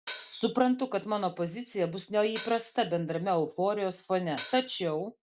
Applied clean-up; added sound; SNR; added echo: none; Hi-hat; 14 dB; none.